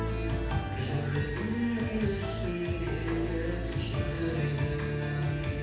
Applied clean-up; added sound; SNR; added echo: none; Brass instrument; 19 dB; reverberation time 0.8 s.